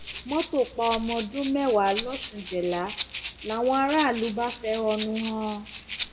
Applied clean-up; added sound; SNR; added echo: none; Rattle (instrument); 6 dB; reverberation time 0.5 s.